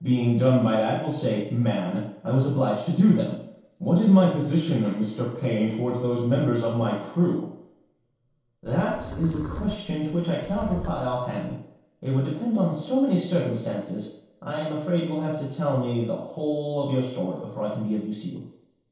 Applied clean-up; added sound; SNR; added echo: neural separator model SepFormer DNS4.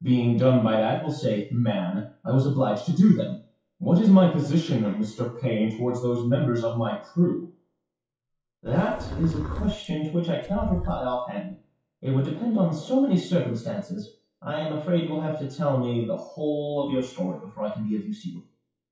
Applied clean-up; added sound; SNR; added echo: classical method WPE with log-MMSE.